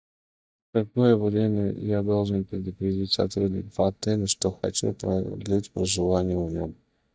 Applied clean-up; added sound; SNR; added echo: neural mask model DeepFilterNet 3.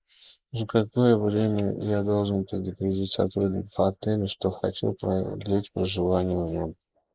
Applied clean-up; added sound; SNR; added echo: neural mask model Resemble Enhance denoiser.